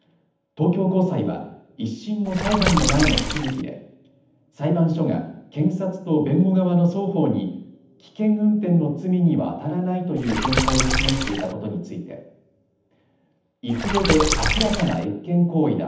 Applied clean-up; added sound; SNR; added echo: none; Water / Splash, splatter; 0 dB; reverberation time 0.8 s.